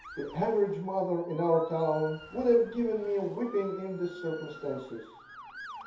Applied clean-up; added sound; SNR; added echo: none; Motor vehicle (road) / Siren; 18 dB; reverberation time 0.6 s.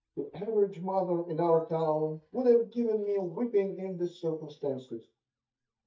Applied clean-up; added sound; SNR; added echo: neural mask model DeepFilterNet 3.